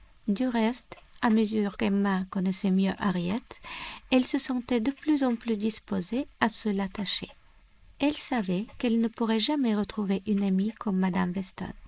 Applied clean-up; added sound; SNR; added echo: neural mask model Resemble Enhance denoiser.